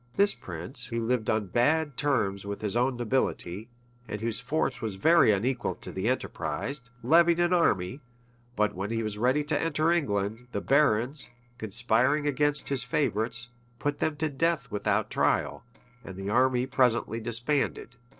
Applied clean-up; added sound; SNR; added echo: neural separator model SepFormer DNS4.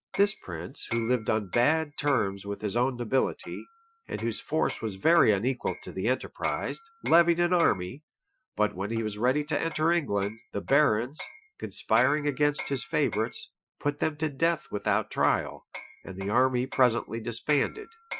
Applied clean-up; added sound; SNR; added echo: classical method Wiener filter.